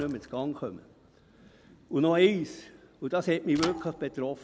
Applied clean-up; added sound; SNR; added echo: none; Thump, thud / Bicycle; 17 dB; none.